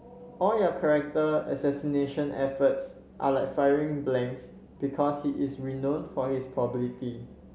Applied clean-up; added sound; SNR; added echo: none; none; none; none.